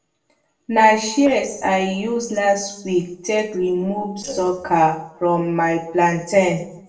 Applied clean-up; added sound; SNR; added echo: neural separator model SepFormer DNS4.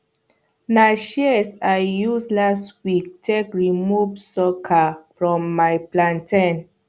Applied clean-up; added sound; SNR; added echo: none; none; none; none.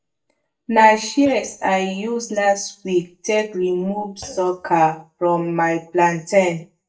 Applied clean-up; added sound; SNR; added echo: neural mask model DeepFilterNet 3.